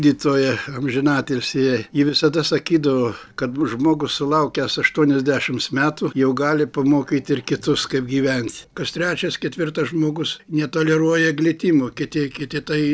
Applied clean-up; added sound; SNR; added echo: neural separator model SepFormer DNS4.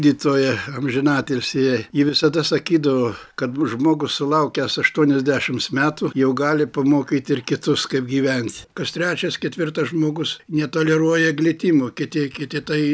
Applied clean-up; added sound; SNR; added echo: none; none; none; none.